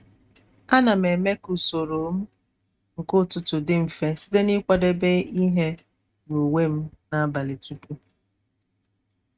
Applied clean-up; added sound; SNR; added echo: neural mask model RNNoise.